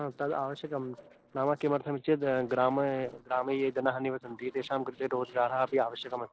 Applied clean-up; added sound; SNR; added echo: neural separator model SepFormer DNS4.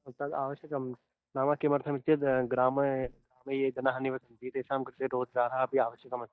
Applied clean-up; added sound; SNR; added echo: neural mask model DeepFilterNet 3.